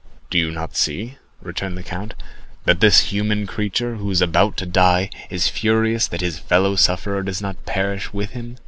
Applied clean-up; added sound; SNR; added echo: none; none; none; none.